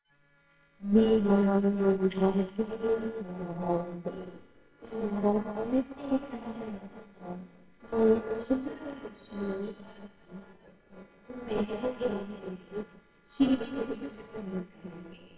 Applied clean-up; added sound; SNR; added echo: neural separator model SepFormer WHAMR!.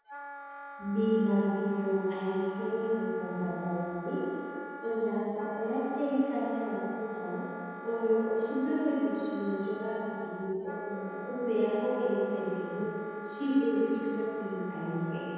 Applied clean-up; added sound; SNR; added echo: none; Wind instrument, woodwind instrument; 12 dB; reverberation time 2.1 s.